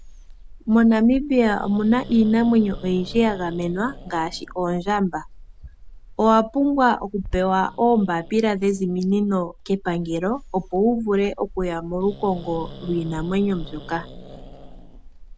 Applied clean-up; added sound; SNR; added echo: none; Growling; 16 dB; none.